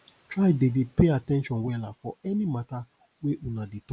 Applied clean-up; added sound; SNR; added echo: none; none; none; none.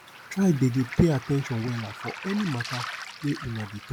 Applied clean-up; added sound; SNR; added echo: none; Waves, surf; 12 dB; none.